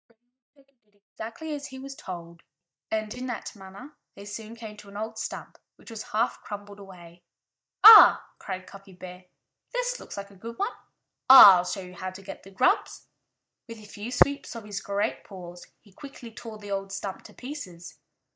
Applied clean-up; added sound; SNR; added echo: neural mask model DeepFilterNet 3.